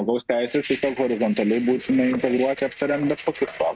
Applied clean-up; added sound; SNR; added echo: neural mask model RNNoise.